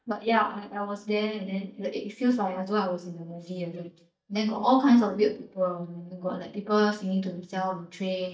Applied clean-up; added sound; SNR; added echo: neural mask model DeepFilterNet 3.